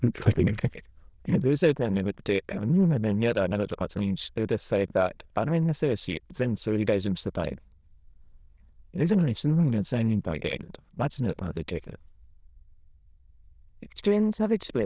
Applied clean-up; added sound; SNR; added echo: neural diffusion model UNIVERSE++.